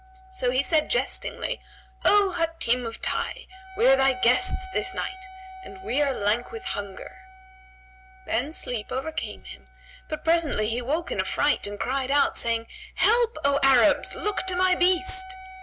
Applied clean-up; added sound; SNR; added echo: none; Wind instrument, woodwind instrument; 17 dB; none.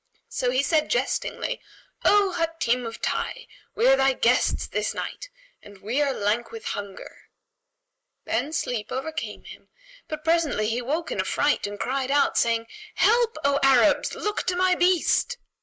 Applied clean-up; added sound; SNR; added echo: neural mask model Resemble Enhance denoiser.